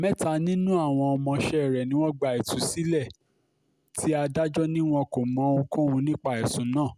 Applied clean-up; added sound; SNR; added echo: none; none; none; none.